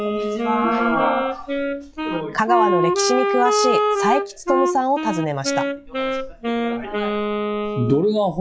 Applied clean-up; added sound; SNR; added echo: classical method log-MMSE.